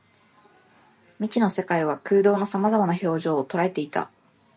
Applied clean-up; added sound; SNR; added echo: none; none; none; none.